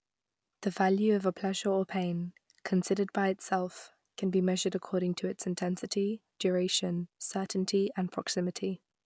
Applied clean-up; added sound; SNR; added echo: none; none; none; none.